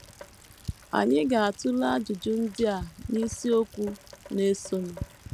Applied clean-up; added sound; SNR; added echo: none; Rain; 15 dB; none.